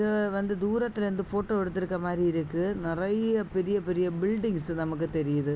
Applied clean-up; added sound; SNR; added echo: none; none; none; none.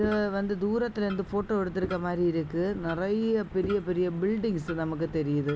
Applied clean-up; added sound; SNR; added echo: none; Clock + Bowed string instrument; 16 dB; none.